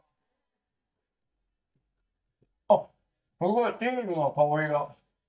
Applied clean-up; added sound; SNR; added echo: neural mask model DeepFilterNet 3.